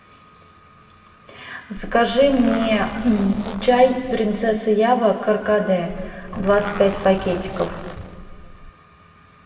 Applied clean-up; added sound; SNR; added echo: none; Zipper (clothing); 13 dB; reverberation time 1.9 s.